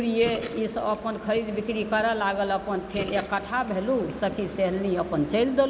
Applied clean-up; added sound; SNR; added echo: none; Gurgling; 17 dB; none.